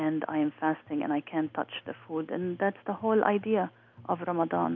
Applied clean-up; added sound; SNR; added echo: none; none; none; none.